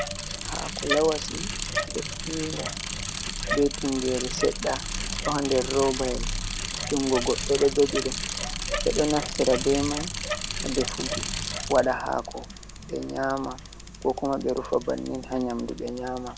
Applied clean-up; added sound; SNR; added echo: none; Bicycle; 4 dB; none.